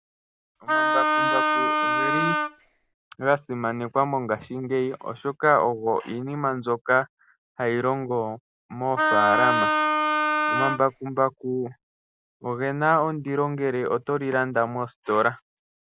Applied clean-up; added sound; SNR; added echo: none; Wind instrument, woodwind instrument; -3 dB; none.